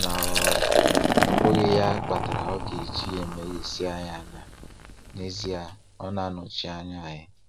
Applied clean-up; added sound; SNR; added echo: none; Liquid; -3 dB; none.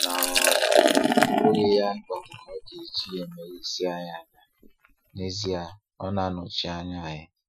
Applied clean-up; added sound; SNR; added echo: classical method Wiener filter.